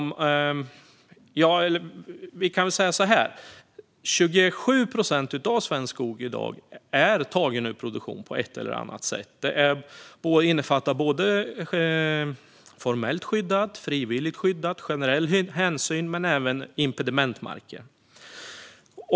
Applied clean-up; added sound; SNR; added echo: none; none; none; none.